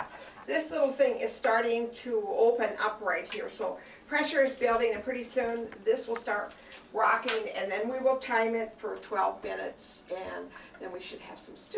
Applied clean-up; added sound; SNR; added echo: none; none; none; none.